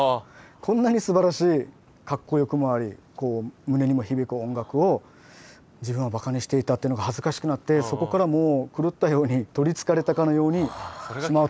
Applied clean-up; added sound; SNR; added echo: none; none; none; none.